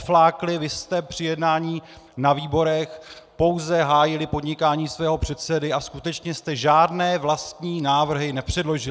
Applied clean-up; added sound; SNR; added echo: none; none; none; none.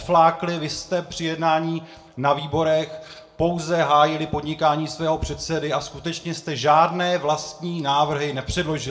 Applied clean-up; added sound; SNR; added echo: none; none; none; reverberation time 0.5 s.